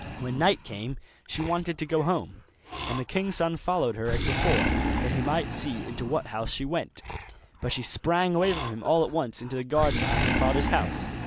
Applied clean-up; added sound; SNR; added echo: none; Animal; 3 dB; none.